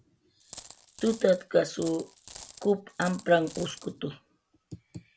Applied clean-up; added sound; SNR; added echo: none; Coin (dropping); 18 dB; none.